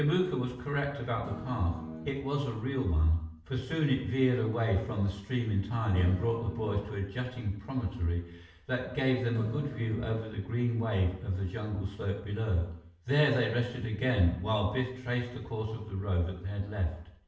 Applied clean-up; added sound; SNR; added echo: none; Guitar; 11 dB; reverberation time 0.7 s.